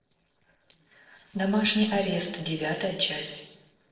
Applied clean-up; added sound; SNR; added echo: neural separator model SepFormer DNS4.